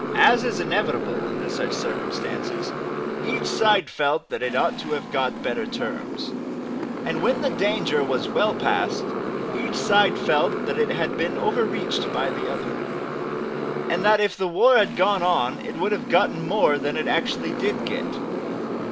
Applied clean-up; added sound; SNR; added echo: none; Motorcycle; 3 dB; none.